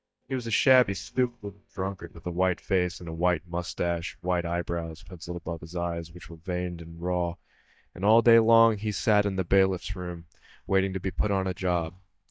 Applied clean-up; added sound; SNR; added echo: neural mask model DeepFilterNet 3.